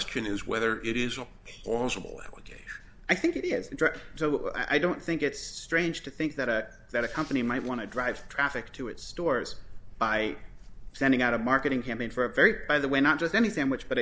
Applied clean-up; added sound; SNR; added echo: none; none; none; none.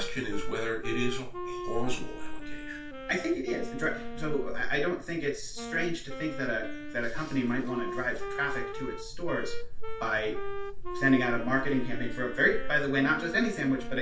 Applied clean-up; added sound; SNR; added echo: none; Wind instrument, woodwind instrument; 11 dB; reverberation time 0.3 s.